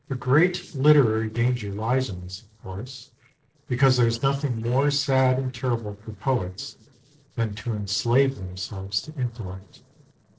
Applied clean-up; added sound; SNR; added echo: neural separator model SepFormer DNS4.